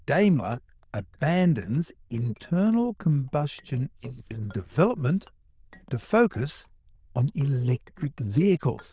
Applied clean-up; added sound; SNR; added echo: neural diffusion model UNIVERSE++.